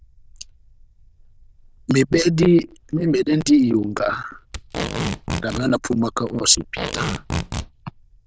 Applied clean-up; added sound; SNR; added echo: neural diffusion model UNIVERSE++.